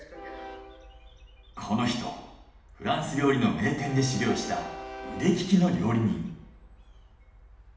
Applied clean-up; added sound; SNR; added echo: none; Train; 16 dB; reverberation time 0.8 s.